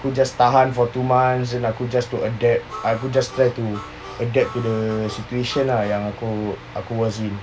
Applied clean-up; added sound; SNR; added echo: none; Harmonica; 17 dB; none.